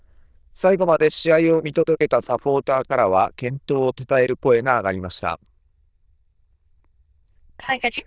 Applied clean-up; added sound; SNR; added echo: neural diffusion model UNIVERSE++.